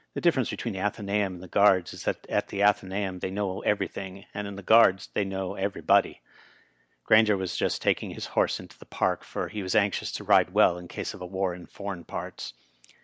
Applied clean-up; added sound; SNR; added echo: none; none; none; none.